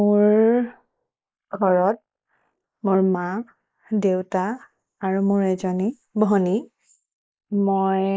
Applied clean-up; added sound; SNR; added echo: neural mask model Resemble Enhance denoiser.